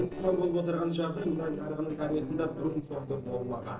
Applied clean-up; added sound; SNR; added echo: neural separator model SepFormer DNS4.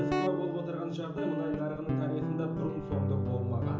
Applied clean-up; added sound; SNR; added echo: none; Guitar; -2 dB; reverberation time 0.6 s.